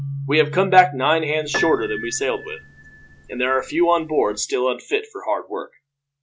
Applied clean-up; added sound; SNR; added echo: none; Keyboard (musical) + Piano; 12 dB; none.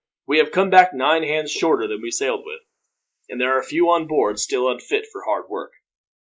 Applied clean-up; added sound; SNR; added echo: neural mask model Resemble Enhance denoiser.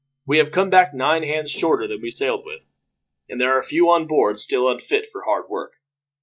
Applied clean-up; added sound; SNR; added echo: neural mask model DeepFilterNet 3.